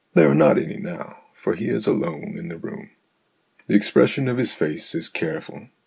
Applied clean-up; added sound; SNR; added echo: none; none; none; none.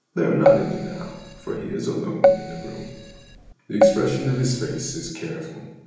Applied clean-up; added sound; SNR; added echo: none; Keyboard (musical); -3 dB; reverberation time 1.0 s.